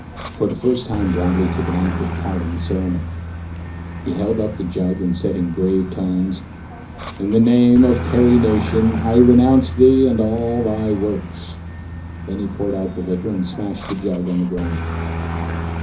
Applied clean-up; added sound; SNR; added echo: none; Aircraft; 8 dB; reverberation time 0.5 s.